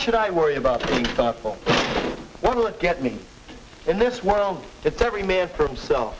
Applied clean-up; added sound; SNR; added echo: none; none; none; none.